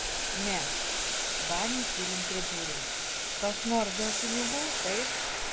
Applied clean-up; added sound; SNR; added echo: none; Boiling; -4 dB; none.